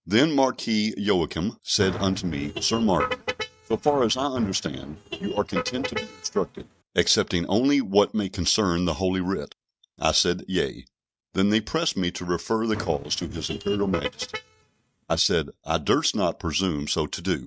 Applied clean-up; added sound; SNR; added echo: neural mask model RNNoise.